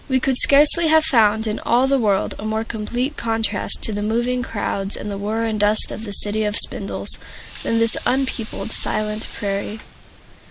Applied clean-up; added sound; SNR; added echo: none; Sink (filling or washing) / Water tap, faucet; 13 dB; none.